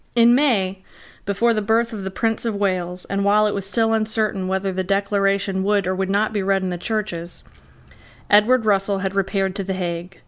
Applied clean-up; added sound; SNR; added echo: none; none; none; none.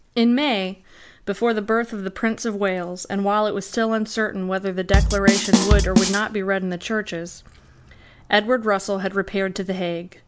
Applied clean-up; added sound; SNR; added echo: none; Bass drum / Snare drum / Drum kit; -5 dB; none.